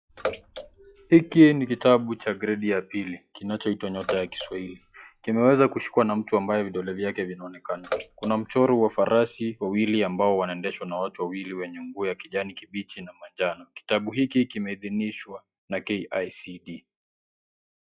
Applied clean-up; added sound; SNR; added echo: classical method log-MMSE.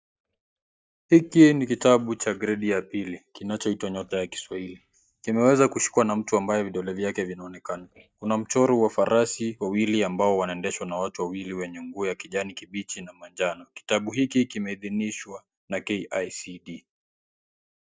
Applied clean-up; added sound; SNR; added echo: neural mask model DeepFilterNet 3.